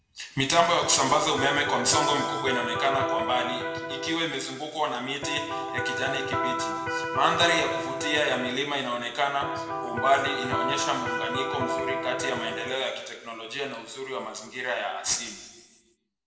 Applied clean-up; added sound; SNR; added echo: none; Electric guitar; 2 dB; reverberation time 1.2 s.